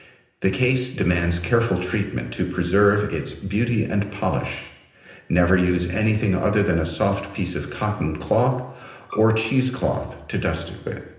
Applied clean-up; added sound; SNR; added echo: none; Bowed string instrument; 18 dB; reverberation time 0.9 s.